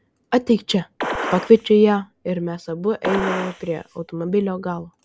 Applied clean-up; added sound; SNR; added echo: none; Gunshot, gunfire; 9 dB; none.